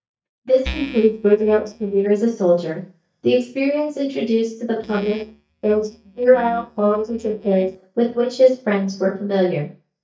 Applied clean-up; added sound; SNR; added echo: neural mask model DeepFilterNet 3.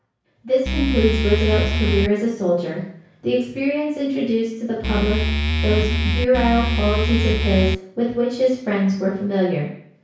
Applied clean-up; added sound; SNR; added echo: none; Musical instrument; -1 dB; reverberation time 0.6 s.